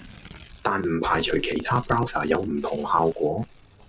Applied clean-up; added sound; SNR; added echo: none; Tearing; 18 dB; none.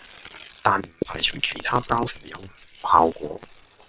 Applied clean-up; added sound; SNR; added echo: neural separator model SepFormer WHAM!.